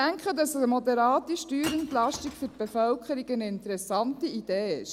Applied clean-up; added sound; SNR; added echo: none; Shatter / Crushing; 18 dB; none.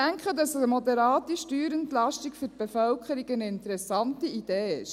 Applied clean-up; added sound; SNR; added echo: none; none; none; none.